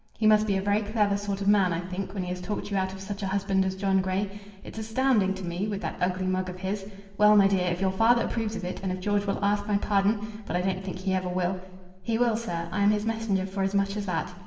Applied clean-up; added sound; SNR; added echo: none; none; none; reverberation time 1.1 s.